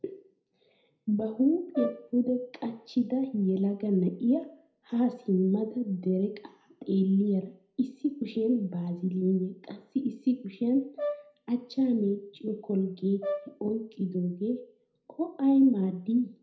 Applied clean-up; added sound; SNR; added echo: none; Brass instrument; 10 dB; reverberation time 0.5 s.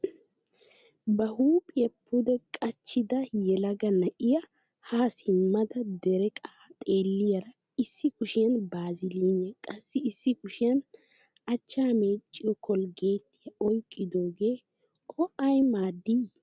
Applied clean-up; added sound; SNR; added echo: none; none; none; none.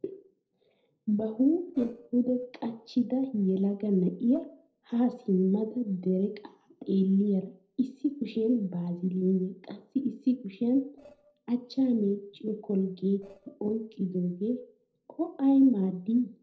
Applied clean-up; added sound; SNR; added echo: neural separator model SepFormer DNS4.